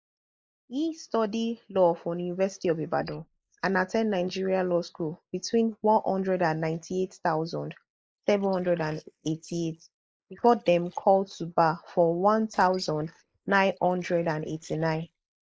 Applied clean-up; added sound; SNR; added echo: neural mask model Resemble Enhance denoiser.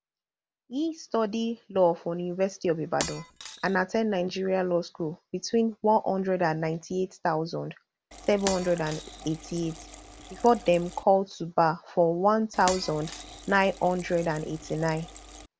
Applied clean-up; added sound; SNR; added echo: none; Liquid + Shatter; 14 dB; none.